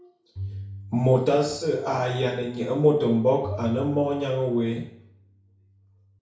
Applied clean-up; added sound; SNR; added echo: none; Bowed string instrument; 16 dB; reverberation time 0.6 s.